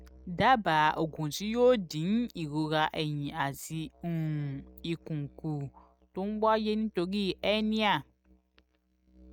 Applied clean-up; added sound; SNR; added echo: neural mask model RNNoise.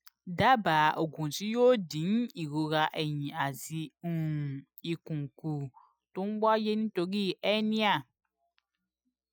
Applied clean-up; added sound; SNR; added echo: classical method Wiener filter.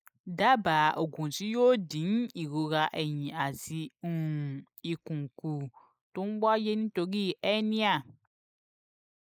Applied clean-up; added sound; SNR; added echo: neural mask model Resemble Enhance denoiser.